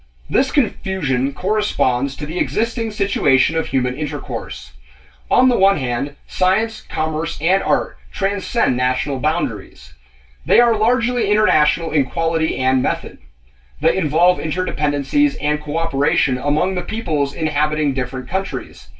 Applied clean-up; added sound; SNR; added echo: none; none; none; reverberation time 0.1 s.